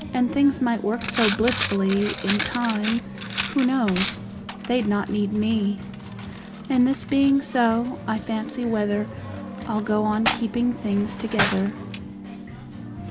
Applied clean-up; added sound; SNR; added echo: none; Coin (dropping); 7 dB; reverberation time 0.3 s.